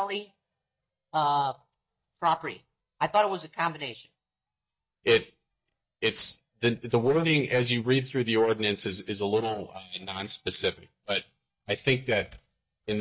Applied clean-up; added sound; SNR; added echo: neural mask model DeepFilterNet 3.